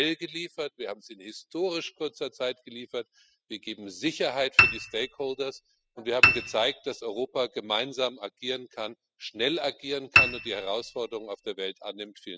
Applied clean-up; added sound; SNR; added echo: classical method spectral subtraction.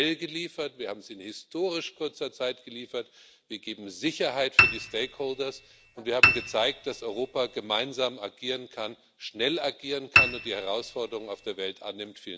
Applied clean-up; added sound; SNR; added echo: none; Piano; -5 dB; none.